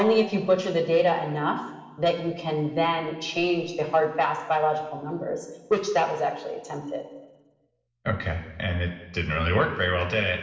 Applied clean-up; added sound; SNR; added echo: none; none; none; reverberation time 1.2 s.